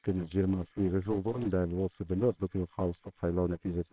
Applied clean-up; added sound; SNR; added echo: neural separator model SepFormer WHAMR!.